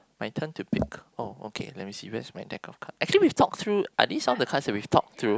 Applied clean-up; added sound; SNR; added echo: none; none; none; none.